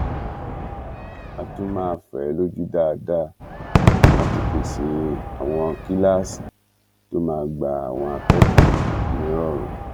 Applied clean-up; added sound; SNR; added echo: none; Crowd / Cheering / Fireworks; -3 dB; none.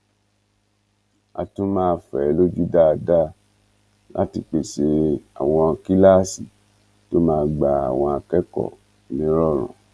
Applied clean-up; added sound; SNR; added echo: none; none; none; none.